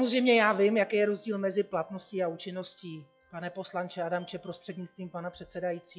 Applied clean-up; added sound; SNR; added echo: classical method log-MMSE.